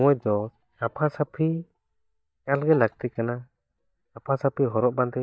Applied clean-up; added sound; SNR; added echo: neural mask model DeepFilterNet 3.